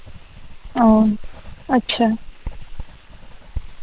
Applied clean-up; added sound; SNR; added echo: none; Writing; 10 dB; none.